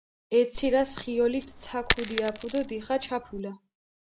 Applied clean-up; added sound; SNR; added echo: none; Coin (dropping); 3 dB; none.